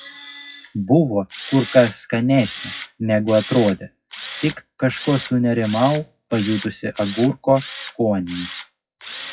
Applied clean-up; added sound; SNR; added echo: classical method WPE with log-MMSE.